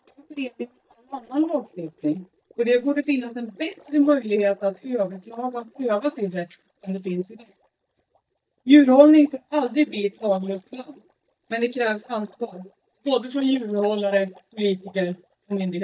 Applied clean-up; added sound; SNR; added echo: neural mask model DeepFilterNet 3.